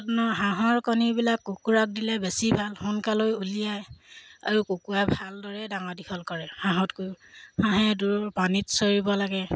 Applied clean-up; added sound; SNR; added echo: none; none; none; none.